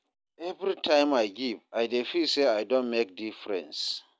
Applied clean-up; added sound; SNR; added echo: none; none; none; none.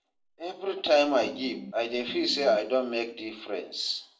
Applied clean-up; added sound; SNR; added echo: none; Piano; 13 dB; reverberation time 0.4 s.